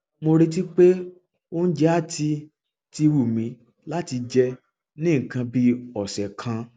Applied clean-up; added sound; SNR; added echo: none; none; none; none.